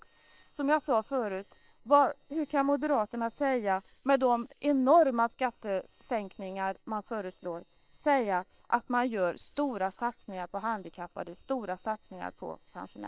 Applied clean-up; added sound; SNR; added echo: neural separator model SepFormer WHAM!.